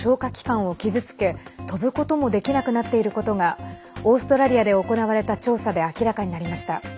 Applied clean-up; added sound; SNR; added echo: none; none; none; none.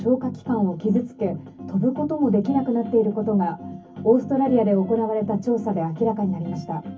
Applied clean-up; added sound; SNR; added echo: none; none; none; reverberation time 0.3 s.